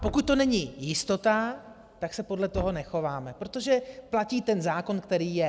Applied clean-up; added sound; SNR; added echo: none; Knock; 16 dB; none.